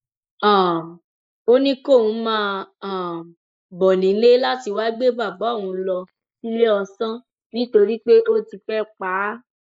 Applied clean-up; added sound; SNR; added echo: neural mask model Resemble Enhance denoiser.